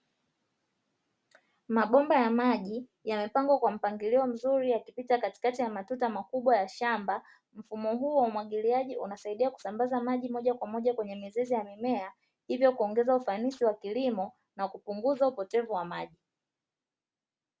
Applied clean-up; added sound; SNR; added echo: none; none; none; none.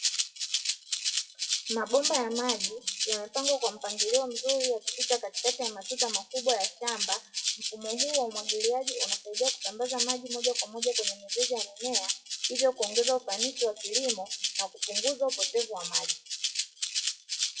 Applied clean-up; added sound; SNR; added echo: classical method WPE with log-MMSE.